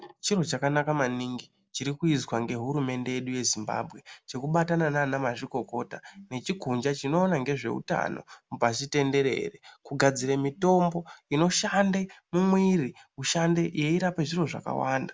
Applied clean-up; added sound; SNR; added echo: none; none; none; none.